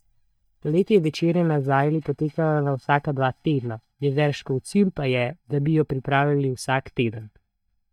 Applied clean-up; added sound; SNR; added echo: neural mask model DeepFilterNet 3.